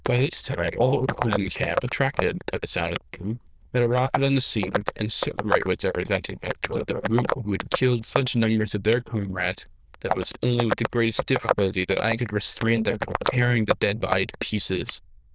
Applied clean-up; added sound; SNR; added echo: neural diffusion model UNIVERSE++.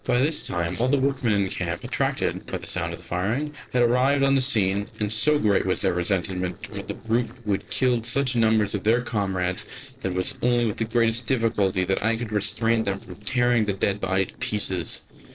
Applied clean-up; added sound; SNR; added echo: neural separator model SepFormer DNS4.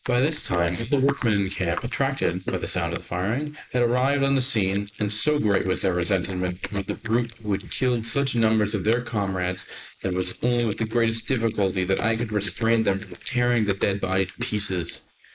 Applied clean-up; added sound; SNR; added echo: neural mask model Resemble Enhance denoiser.